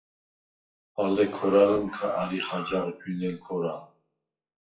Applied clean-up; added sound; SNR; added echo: classical method WPE with log-MMSE.